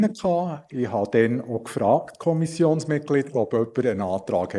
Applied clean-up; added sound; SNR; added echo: neural mask model Resemble Enhance denoiser.